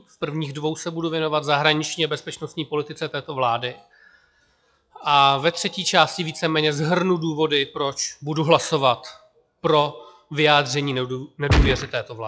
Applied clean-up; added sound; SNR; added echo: classical method log-MMSE.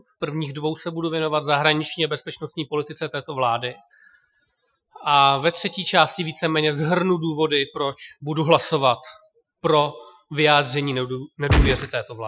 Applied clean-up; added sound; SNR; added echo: classical method Wiener filter.